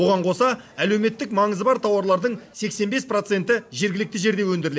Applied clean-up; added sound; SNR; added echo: none; none; none; none.